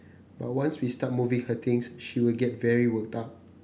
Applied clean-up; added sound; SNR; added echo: none; none; none; none.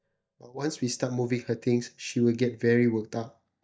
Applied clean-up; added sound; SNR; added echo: neural mask model DeepFilterNet 3.